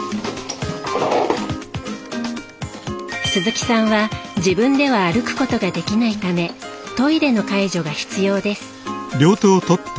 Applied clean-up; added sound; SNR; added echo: none; none; none; none.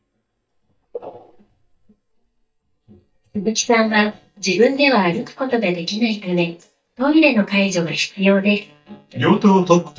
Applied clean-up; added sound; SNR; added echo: neural mask model DeepFilterNet 3.